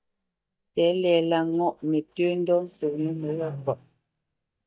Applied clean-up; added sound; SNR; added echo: neural mask model DeepFilterNet 3.